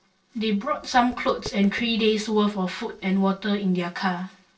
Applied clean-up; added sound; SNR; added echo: neural separator model SepFormer DNS4.